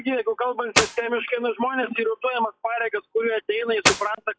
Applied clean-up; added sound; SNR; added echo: classical method log-MMSE.